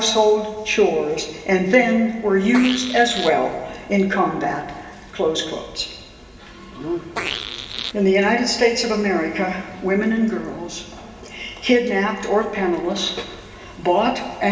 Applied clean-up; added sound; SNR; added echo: none; Fart; 10 dB; reverberation time 2.9 s.